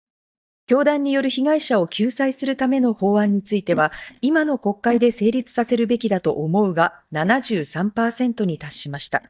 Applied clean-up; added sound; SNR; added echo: neural mask model DeepFilterNet 3.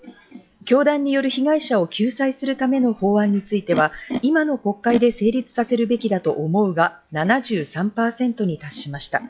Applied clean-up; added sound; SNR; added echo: classical method log-MMSE.